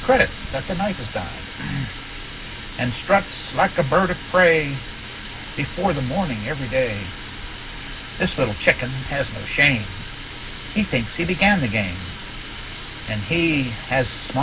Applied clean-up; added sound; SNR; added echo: none; Water tap, faucet; 10 dB; reverberation time 0.4 s.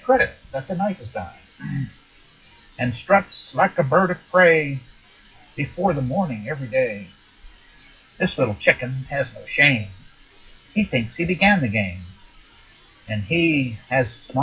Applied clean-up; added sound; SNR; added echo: classical method WPE with log-MMSE.